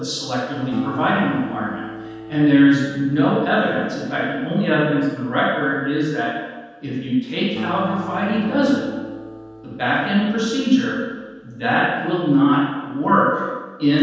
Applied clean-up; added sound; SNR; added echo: none; Acoustic guitar; 18 dB; reverberation time 1.2 s.